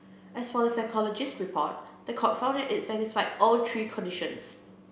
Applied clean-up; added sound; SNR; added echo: none; none; none; none.